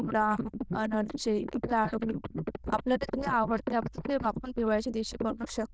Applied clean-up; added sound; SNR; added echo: neural diffusion model UNIVERSE++.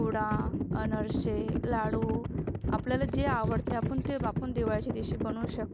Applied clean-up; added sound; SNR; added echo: none; Livestock, farm animals, working animals; -2 dB; none.